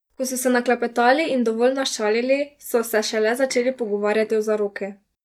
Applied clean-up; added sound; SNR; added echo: neural mask model DeepFilterNet 3.